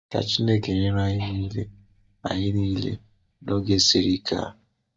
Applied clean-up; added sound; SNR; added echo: neural mask model DeepFilterNet 3.